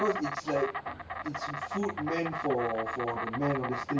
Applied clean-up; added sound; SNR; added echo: none; Insect; 4 dB; none.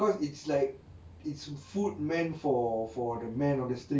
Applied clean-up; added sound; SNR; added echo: none; none; none; none.